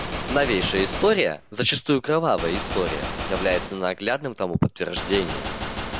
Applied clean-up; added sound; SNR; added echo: none; Gunshot, gunfire; 7 dB; none.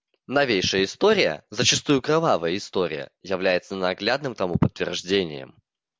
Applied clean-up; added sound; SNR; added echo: none; none; none; none.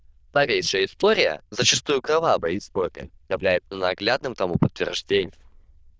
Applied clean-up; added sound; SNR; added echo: neural diffusion model UNIVERSE++.